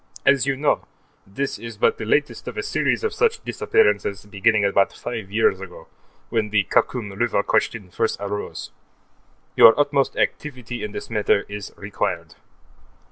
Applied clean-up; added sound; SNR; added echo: none; none; none; none.